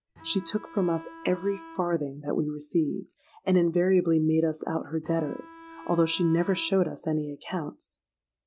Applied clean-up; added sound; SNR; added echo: none; Bowed string instrument; 18 dB; none.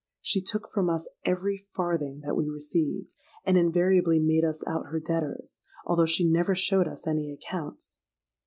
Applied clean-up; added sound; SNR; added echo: none; none; none; none.